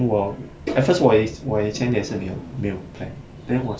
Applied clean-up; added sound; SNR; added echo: none; none; none; none.